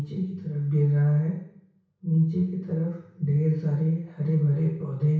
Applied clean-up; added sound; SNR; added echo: none; none; none; reverberation time 0.6 s.